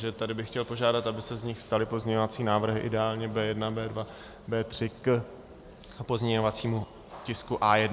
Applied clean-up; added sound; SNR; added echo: none; none; none; none.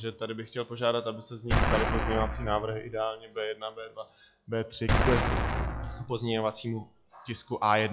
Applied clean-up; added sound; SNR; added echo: classical method log-MMSE.